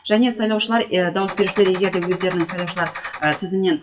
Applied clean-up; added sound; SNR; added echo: classical method WPE with log-MMSE.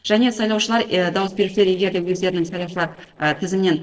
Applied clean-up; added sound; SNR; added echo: neural separator model SepFormer DNS4.